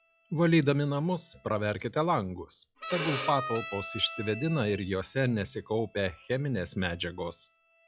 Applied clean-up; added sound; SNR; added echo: classical method log-MMSE.